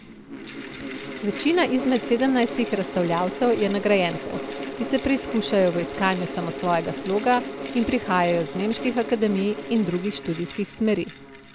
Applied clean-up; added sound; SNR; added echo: none; Mechanical fan; 9 dB; none.